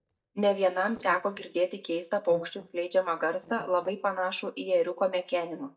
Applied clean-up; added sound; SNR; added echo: neural mask model DeepFilterNet 3.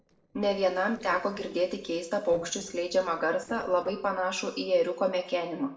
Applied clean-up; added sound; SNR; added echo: neural separator model SepFormer DNS4.